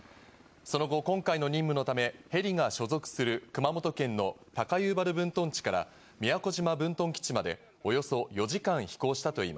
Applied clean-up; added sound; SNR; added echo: none; none; none; none.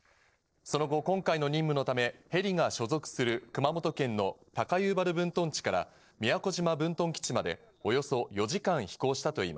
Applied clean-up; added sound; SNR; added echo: neural separator model SepFormer DNS4.